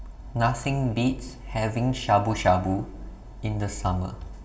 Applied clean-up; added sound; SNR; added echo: none; none; none; reverberation time 2.4 s.